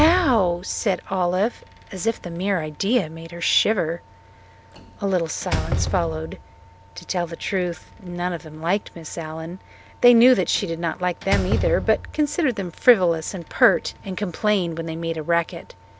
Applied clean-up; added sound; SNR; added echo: none; Slam; 10 dB; none.